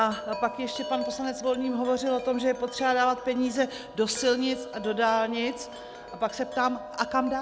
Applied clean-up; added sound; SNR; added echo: none; Wind chime; 12 dB; none.